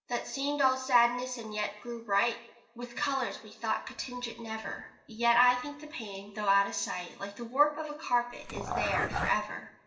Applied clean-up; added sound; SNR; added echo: none; Dog; 3 dB; reverberation time 0.7 s.